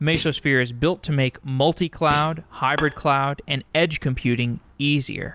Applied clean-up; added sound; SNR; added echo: none; Thump, thud + Bowed string instrument; 15 dB; none.